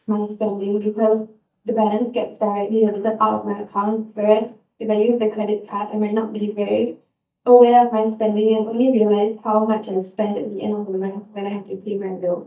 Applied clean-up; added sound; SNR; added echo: neural mask model DeepFilterNet 3.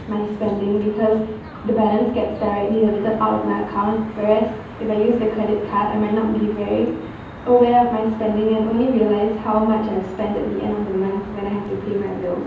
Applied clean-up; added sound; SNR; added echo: none; Traffic noise, roadway noise; 16 dB; reverberation time 0.8 s.